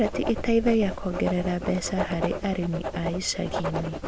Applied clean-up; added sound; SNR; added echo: none; Writing; 5 dB; none.